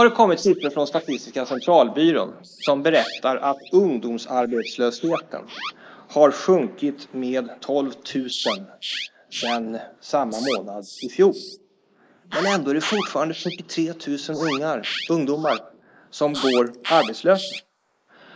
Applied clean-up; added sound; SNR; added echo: neural mask model Resemble Enhance denoiser.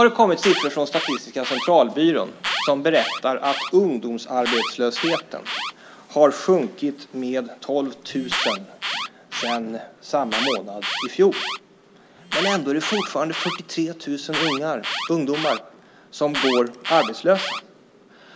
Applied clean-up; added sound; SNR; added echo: none; Alarm; 7 dB; none.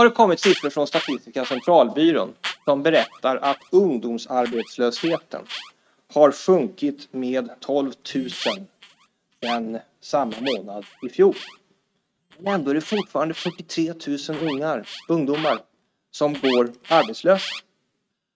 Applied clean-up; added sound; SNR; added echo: neural mask model RNNoise.